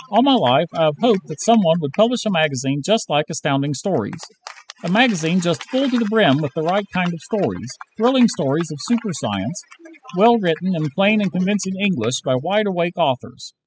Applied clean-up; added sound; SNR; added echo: classical method spectral subtraction.